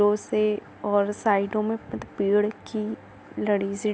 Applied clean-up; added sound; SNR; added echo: none; none; none; none.